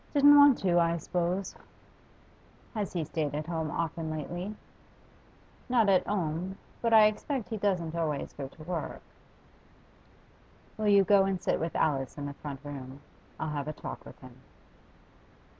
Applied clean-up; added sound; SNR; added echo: none; none; none; none.